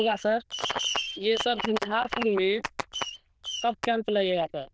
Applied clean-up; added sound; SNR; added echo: neural diffusion model UNIVERSE++.